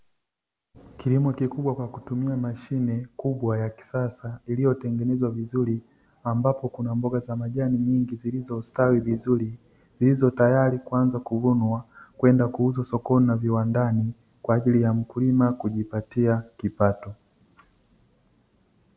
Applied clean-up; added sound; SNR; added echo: none; none; none; none.